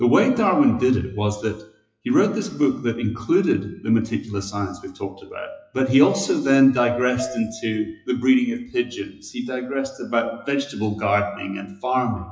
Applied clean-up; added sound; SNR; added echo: classical method WPE with log-MMSE.